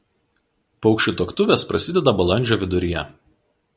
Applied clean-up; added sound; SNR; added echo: none; none; none; none.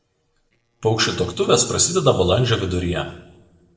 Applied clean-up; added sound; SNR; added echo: neural separator model SepFormer DNS4.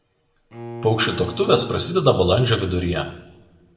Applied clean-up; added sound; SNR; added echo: none; Bowed string instrument; 14 dB; reverberation time 0.8 s.